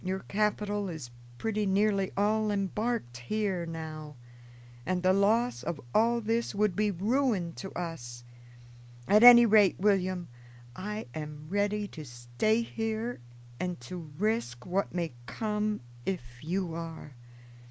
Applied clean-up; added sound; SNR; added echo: none; none; none; none.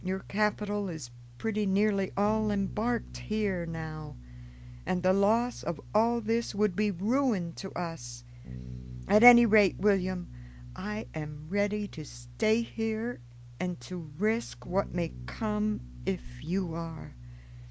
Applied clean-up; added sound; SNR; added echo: none; Bass guitar; 16 dB; none.